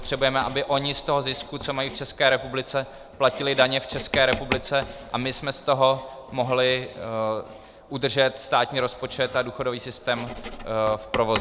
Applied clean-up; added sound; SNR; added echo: none; Writing; 14 dB; none.